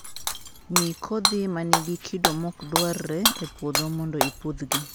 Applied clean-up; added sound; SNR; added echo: none; Shatter / Hammer; -1 dB; none.